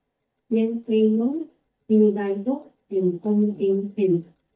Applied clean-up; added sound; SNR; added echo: neural mask model DeepFilterNet 3.